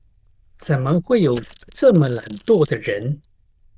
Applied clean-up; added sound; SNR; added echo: neural diffusion model UNIVERSE++.